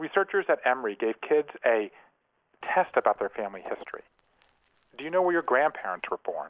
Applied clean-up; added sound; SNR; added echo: neural separator model SepFormer DNS4.